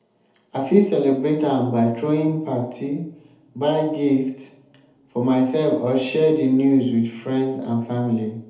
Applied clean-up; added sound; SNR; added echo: none; none; none; reverberation time 2.0 s.